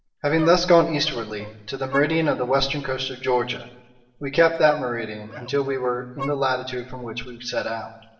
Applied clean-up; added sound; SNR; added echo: neural separator model SepFormer DNS4.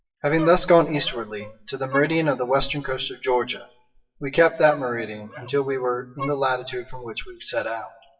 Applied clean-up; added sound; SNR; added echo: classical method WPE with log-MMSE.